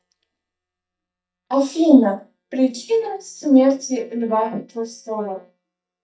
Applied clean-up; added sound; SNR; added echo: neural mask model DeepFilterNet 3.